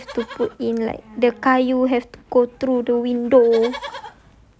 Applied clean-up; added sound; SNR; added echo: none; Livestock, farm animals, working animals; 19 dB; none.